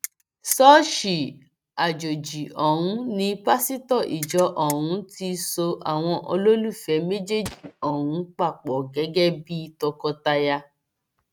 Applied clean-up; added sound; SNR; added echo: neural mask model RNNoise.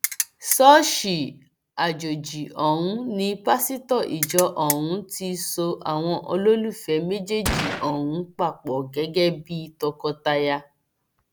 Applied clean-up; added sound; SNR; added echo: none; Ratchet, pawl + Gunshot, gunfire; 4 dB; none.